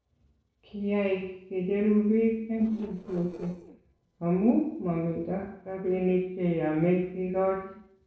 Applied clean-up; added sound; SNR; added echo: neural separator model SepFormer DNS4.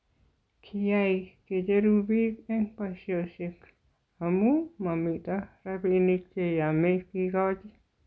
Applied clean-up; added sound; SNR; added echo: none; none; none; none.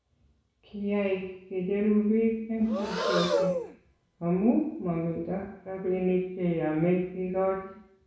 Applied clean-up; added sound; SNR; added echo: none; Breathing; 5 dB; reverberation time 0.7 s.